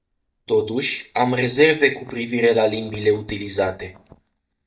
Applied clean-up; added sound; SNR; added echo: neural mask model DeepFilterNet 3.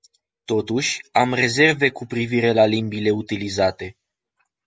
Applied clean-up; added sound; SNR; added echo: none; none; none; none.